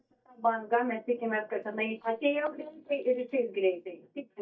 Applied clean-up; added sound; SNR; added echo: neural mask model DeepFilterNet 3.